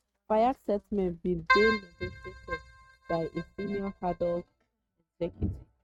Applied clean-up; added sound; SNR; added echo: neural mask model RNNoise.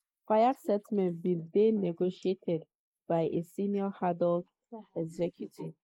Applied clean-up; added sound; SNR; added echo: neural mask model Resemble Enhance denoiser.